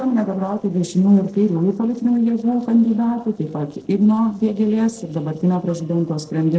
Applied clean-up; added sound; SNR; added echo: neural separator model SepFormer DNS4.